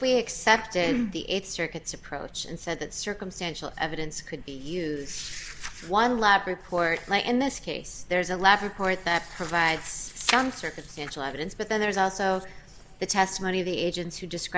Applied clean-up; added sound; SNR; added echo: none; none; none; none.